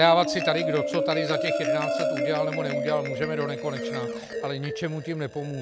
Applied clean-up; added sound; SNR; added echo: none; Marimba, xylophone; 2 dB; none.